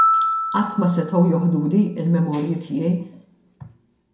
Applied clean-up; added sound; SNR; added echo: none; Glockenspiel; 5 dB; reverberation time 0.4 s.